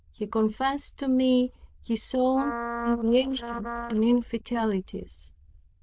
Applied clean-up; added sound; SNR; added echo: neural diffusion model UNIVERSE++.